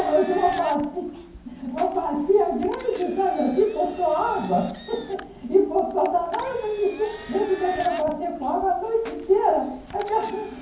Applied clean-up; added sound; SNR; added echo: none; Engine; 19 dB; reverberation time 0.9 s.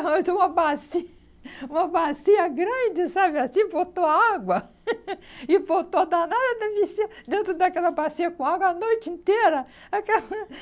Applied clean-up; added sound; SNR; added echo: none; none; none; none.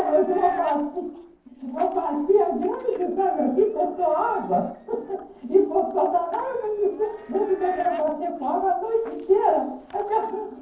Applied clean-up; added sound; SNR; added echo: neural separator model SepFormer DNS4.